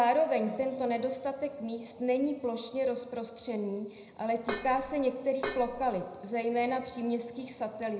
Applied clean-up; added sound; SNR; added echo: none; Dishes, pots, and pans; 7 dB; reverberation time 0.7 s.